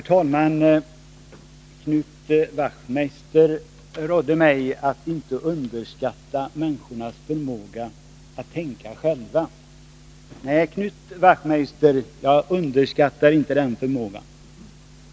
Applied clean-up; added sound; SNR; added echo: none; none; none; none.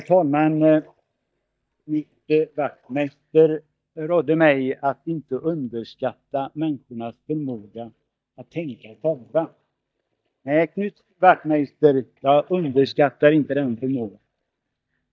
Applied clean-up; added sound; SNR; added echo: neural mask model DeepFilterNet 3.